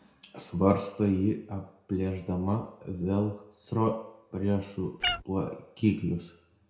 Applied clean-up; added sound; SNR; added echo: none; Meow; 4 dB; reverberation time 0.6 s.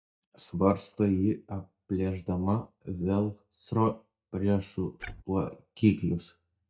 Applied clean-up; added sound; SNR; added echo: neural mask model DeepFilterNet 3.